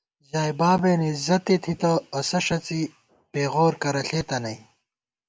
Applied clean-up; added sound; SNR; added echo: none; none; none; none.